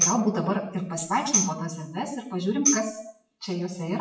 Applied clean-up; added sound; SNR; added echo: classical method WPE with log-MMSE.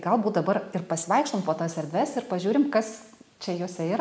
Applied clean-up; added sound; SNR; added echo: none; none; none; none.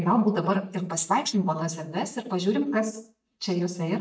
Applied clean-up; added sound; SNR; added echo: neural mask model DeepFilterNet 3.